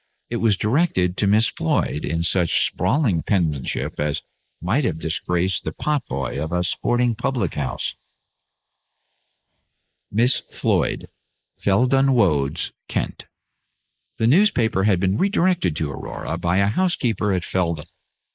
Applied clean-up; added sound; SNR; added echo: neural mask model Resemble Enhance denoiser.